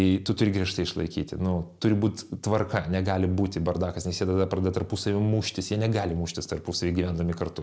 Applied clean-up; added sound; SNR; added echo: none; none; none; none.